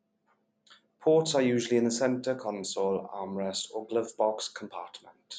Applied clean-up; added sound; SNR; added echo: none; none; none; none.